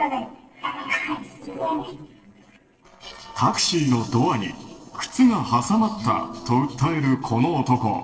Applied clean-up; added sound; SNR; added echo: neural separator model SepFormer DNS4.